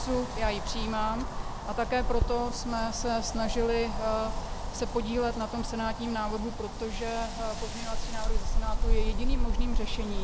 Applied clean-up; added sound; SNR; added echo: none; Wind; -3 dB; none.